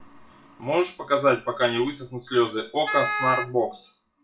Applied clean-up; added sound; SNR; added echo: classical method WPE with log-MMSE.